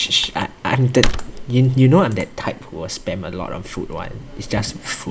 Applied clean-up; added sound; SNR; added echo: none; Tearing / Wood; 8 dB; none.